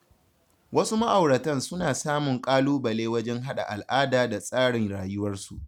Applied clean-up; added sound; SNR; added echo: none; none; none; none.